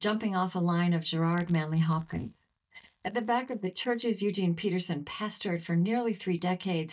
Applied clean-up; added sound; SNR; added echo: neural mask model DeepFilterNet 3.